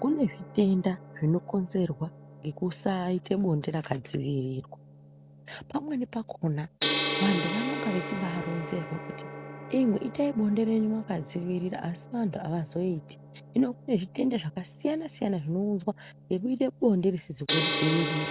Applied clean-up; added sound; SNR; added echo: none; Gong; 8 dB; none.